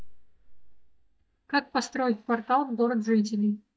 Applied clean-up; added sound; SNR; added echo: neural mask model DeepFilterNet 3.